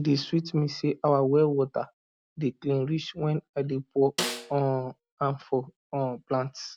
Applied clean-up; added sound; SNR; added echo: none; Snare drum; 8 dB; none.